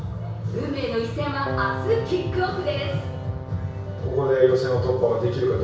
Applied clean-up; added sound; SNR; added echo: none; Keyboard (musical); 13 dB; reverberation time 0.6 s.